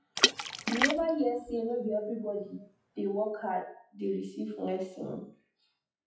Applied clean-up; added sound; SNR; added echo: classical method WPE with log-MMSE.